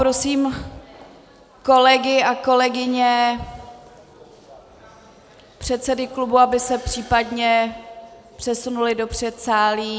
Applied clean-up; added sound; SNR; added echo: none; none; none; none.